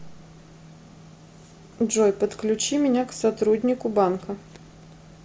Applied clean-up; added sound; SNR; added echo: none; none; none; none.